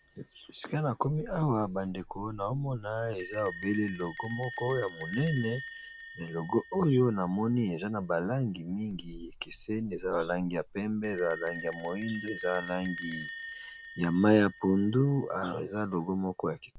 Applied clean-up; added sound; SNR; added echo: none; Bell; 15 dB; none.